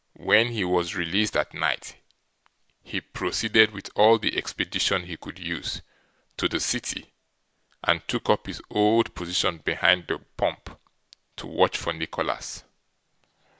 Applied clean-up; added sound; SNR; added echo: none; none; none; none.